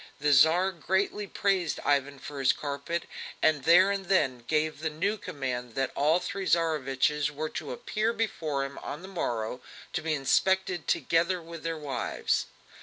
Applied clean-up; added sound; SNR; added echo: none; none; none; none.